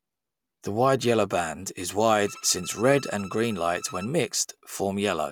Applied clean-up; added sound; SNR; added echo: none; Bowed string instrument; 20 dB; none.